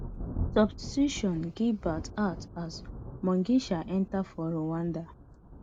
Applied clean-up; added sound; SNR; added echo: none; Thunder; 10 dB; none.